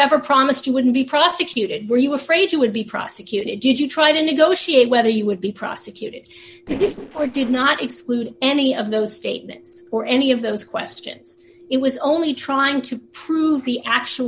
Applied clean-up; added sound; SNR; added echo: neural separator model SepFormer DNS4.